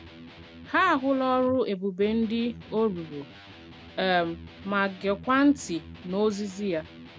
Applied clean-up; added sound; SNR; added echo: none; Electric guitar; 18 dB; none.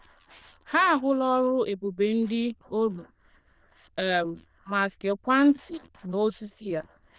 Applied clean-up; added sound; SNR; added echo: neural diffusion model UNIVERSE++.